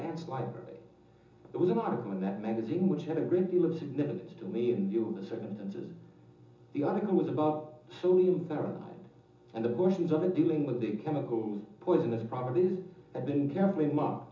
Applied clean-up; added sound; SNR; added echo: none; none; none; reverberation time 0.6 s.